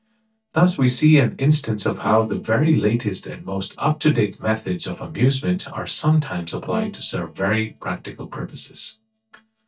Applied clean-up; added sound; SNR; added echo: neural mask model DeepFilterNet 3.